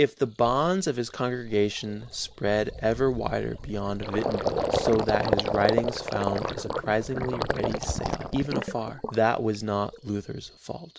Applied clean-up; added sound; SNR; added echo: none; Gurgling; 4 dB; none.